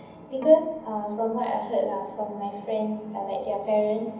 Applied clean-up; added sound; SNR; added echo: none; Bowed string instrument; 19 dB; reverberation time 0.8 s.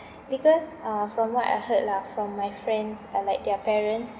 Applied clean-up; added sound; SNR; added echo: none; none; none; none.